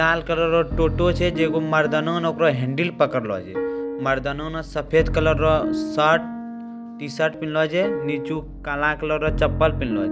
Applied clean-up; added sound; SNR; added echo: none; Piano; 6 dB; none.